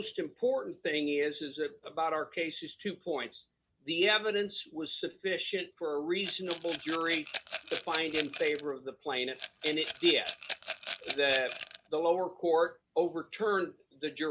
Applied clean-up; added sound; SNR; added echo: none; Rattle / Glass; 1 dB; none.